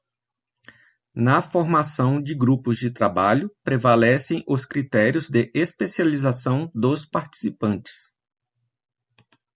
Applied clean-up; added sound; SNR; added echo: none; none; none; none.